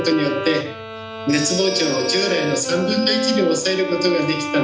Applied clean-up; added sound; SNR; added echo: none; Bowed string instrument; 6 dB; none.